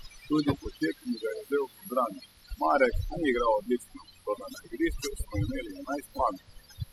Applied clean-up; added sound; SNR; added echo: classical method spectral subtraction.